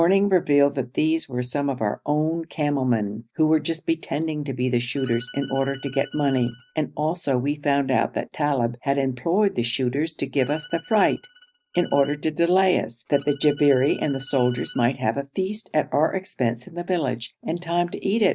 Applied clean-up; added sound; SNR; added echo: neural mask model RNNoise.